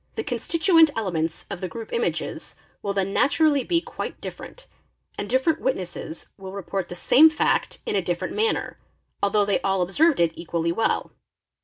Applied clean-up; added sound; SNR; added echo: none; none; none; none.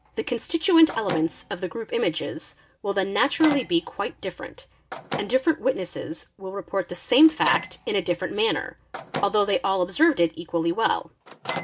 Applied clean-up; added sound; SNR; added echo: none; Microwave oven; 14 dB; none.